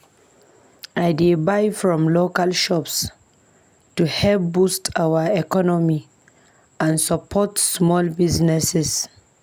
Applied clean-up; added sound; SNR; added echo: none; none; none; none.